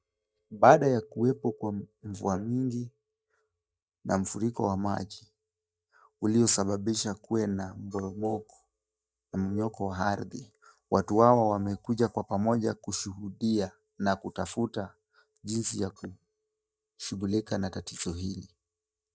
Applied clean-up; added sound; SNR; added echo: neural mask model DeepFilterNet 3.